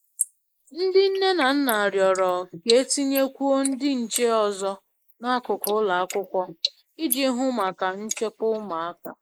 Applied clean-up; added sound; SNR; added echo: neural mask model Resemble Enhance denoiser.